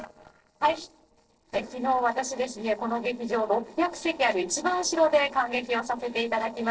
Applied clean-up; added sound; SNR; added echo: neural separator model SepFormer DNS4.